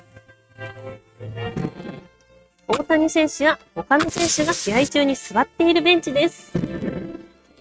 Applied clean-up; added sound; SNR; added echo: neural mask model RNNoise.